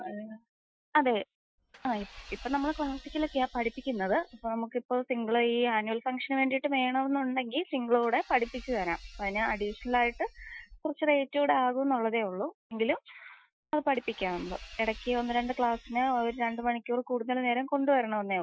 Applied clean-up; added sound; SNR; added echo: classical method Wiener filter.